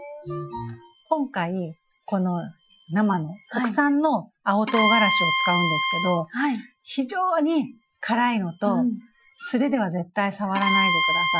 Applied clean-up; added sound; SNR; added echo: classical method Wiener filter.